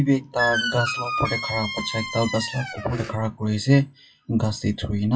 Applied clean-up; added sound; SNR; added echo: classical method WPE with log-MMSE.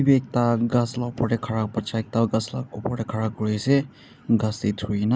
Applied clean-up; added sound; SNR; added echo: none; none; none; none.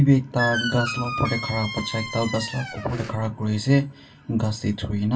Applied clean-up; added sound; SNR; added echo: none; Squeak; 7 dB; reverberation time 0.2 s.